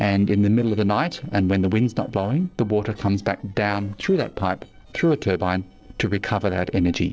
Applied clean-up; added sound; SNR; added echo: neural separator model SepFormer DNS4.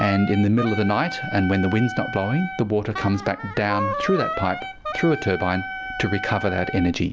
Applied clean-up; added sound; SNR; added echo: none; Wind instrument, woodwind instrument; 8 dB; none.